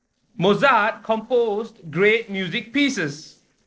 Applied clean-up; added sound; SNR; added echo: neural separator model SepFormer DNS4.